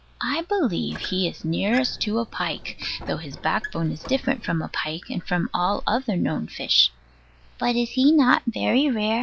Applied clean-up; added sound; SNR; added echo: none; Squeak; 15 dB; none.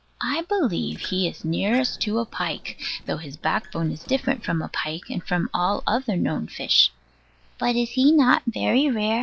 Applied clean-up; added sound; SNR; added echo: neural separator model SepFormer DNS4.